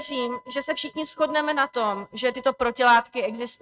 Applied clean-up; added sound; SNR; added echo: neural mask model RNNoise.